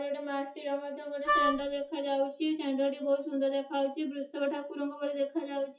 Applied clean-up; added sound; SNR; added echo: classical method WPE with log-MMSE.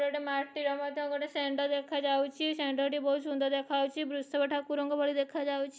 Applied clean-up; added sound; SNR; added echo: none; none; none; none.